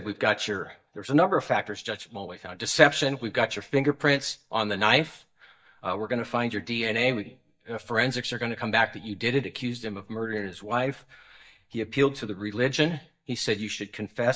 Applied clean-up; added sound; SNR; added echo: neural mask model DeepFilterNet 3.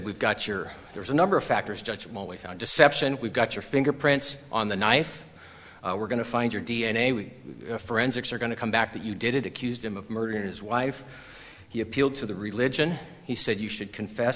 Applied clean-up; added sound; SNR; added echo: none; none; none; none.